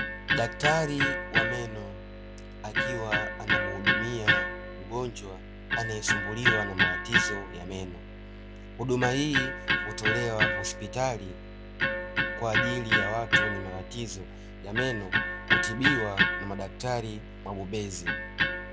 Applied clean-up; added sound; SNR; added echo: none; Electric guitar; -4 dB; none.